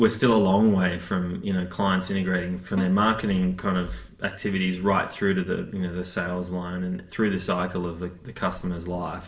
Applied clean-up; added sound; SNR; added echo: none; Snare drum; 17 dB; reverberation time 0.5 s.